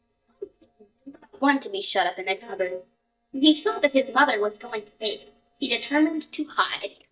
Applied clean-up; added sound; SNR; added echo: neural mask model DeepFilterNet 3.